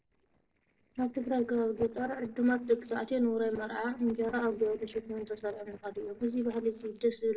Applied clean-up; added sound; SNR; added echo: neural separator model SepFormer DNS4.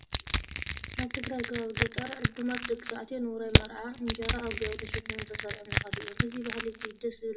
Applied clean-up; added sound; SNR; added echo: none; Crushing; -4 dB; reverberation time 1.1 s.